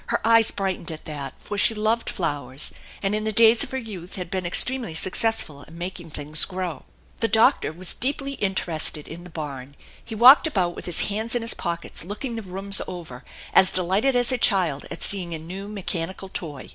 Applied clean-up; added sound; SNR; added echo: none; none; none; none.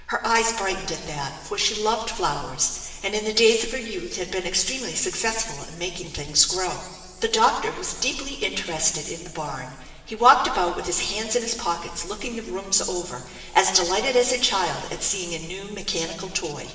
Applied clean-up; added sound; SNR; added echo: none; none; none; reverberation time 2.2 s.